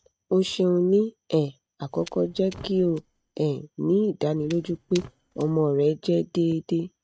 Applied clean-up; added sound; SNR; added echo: neural mask model RNNoise.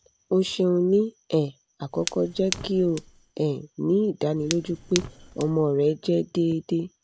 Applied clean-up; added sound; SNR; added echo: none; Fire; 13 dB; none.